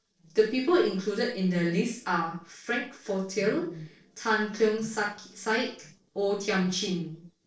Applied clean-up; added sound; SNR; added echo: neural separator model SepFormer DNS4.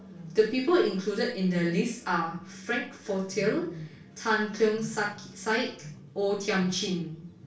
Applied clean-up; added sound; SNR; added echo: none; Wild animals; 19 dB; reverberation time 0.3 s.